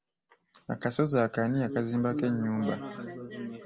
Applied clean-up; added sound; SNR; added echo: none; none; none; none.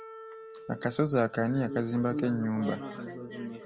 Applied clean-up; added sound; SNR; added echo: none; Wind instrument, woodwind instrument; 18 dB; none.